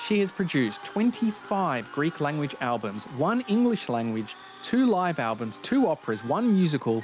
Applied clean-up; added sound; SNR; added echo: none; none; none; none.